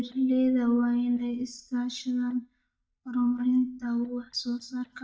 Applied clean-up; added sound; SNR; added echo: neural mask model DeepFilterNet 3.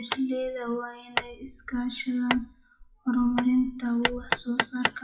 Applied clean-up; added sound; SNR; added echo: classical method WPE with log-MMSE.